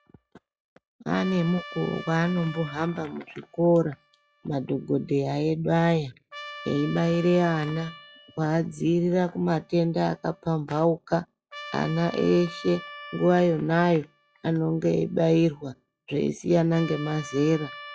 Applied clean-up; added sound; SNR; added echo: classical method log-MMSE.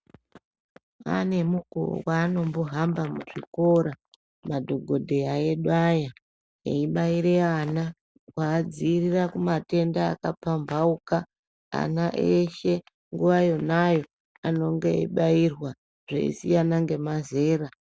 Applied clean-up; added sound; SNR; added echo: none; none; none; none.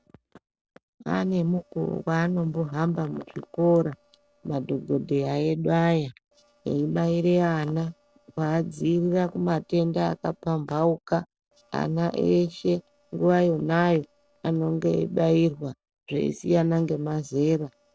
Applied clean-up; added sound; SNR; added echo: neural separator model SepFormer DNS4.